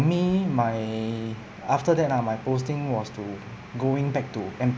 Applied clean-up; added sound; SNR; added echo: none; none; none; none.